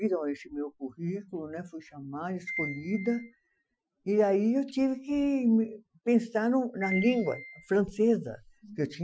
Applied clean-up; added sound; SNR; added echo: classical method Wiener filter.